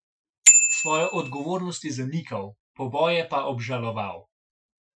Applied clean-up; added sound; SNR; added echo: classical method Wiener filter.